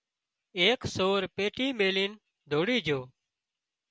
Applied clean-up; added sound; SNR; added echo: none; none; none; none.